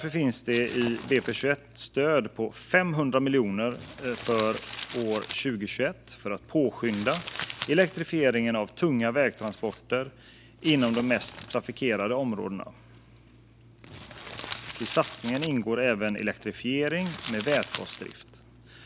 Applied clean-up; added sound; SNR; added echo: none; Crumpling, crinkling; 15 dB; none.